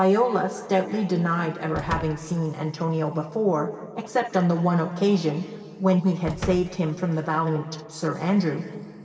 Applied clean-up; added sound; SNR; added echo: none; Slam; 15 dB; reverberation time 2.4 s.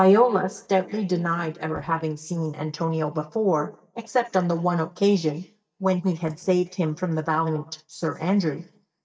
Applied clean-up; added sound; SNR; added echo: neural mask model DeepFilterNet 3.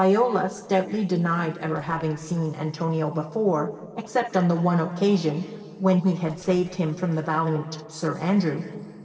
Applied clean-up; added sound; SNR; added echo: neural separator model SepFormer DNS4.